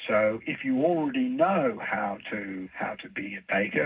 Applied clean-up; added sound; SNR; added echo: none; none; none; reverberation time 0.4 s.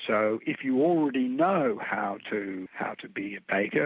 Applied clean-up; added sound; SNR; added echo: none; none; none; none.